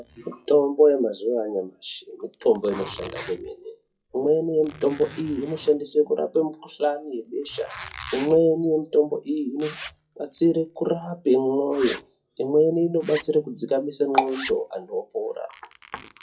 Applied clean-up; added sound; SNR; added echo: classical method WPE with log-MMSE.